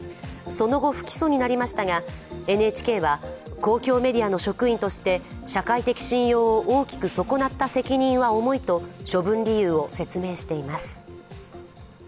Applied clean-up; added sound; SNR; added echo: none; none; none; none.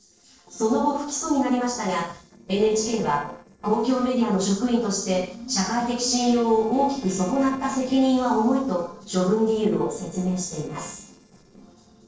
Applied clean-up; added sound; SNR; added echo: neural separator model SepFormer DNS4.